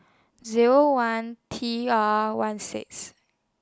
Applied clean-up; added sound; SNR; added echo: none; none; none; none.